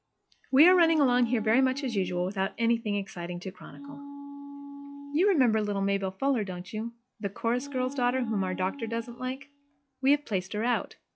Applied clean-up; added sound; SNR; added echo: classical method log-MMSE.